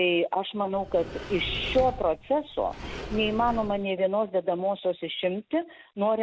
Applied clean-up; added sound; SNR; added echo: none; Sliding door; 11 dB; none.